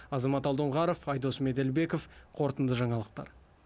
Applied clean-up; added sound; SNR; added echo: none; none; none; none.